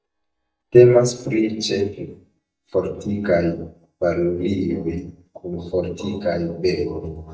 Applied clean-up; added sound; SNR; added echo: neural mask model DeepFilterNet 3.